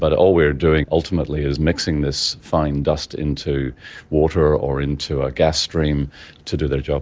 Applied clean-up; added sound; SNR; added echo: none; none; none; none.